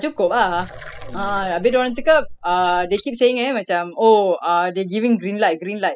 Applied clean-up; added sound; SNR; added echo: classical method spectral subtraction.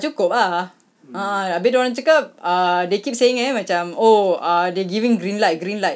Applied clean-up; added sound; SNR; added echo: none; none; none; none.